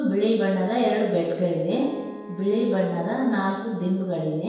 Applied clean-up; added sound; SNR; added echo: none; Bowed string instrument; 16 dB; reverberation time 1.2 s.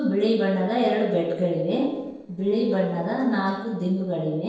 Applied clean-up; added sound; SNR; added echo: neural separator model SepFormer DNS4.